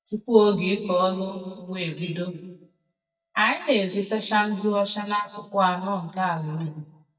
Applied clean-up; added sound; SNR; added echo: neural mask model DeepFilterNet 3.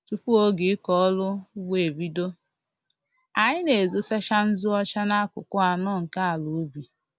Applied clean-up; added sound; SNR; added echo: none; none; none; none.